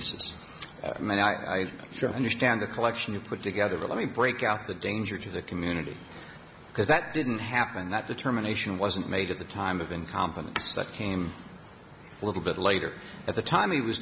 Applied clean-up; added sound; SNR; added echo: none; none; none; none.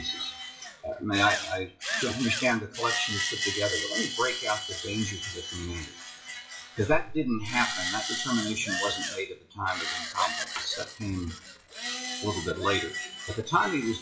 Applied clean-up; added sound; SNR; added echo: classical method WPE with log-MMSE.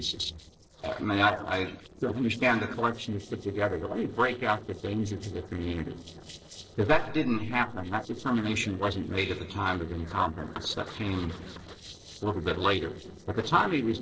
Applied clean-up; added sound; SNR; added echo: neural separator model SepFormer DNS4.